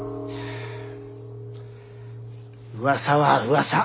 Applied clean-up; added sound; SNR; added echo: none; none; none; none.